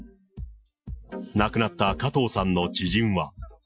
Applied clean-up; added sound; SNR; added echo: classical method Wiener filter.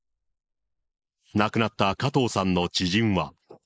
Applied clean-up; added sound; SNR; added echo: neural mask model Resemble Enhance denoiser.